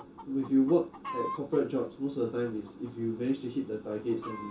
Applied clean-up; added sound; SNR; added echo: none; Chicken, rooster; 14 dB; reverberation time 0.2 s.